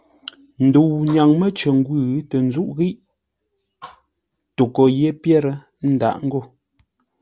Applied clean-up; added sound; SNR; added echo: none; none; none; none.